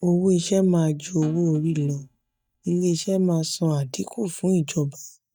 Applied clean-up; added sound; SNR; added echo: neural mask model DeepFilterNet 3.